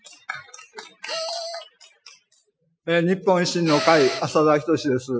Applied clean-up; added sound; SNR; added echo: classical method Wiener filter.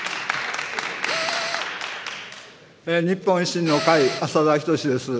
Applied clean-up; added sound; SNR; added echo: none; Tools; 8 dB; none.